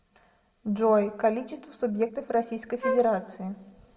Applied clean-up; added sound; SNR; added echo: none; Wind instrument, woodwind instrument; 3 dB; reverberation time 1.1 s.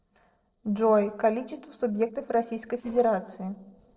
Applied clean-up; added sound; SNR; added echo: neural separator model SepFormer DNS4.